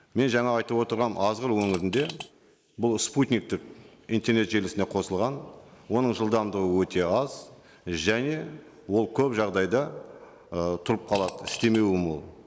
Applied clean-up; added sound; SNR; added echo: neural mask model Resemble Enhance denoiser.